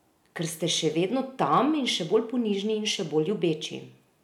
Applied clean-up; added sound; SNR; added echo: none; none; none; none.